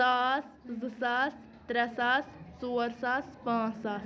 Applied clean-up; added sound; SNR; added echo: none; none; none; none.